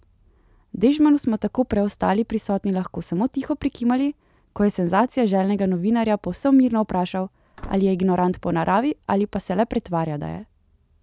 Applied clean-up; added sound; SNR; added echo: none; Slam / Wood; 20 dB; none.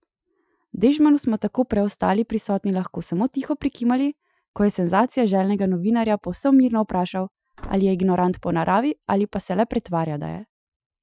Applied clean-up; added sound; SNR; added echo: classical method Wiener filter.